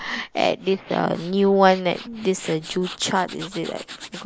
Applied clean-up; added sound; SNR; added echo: neural mask model Resemble Enhance denoiser.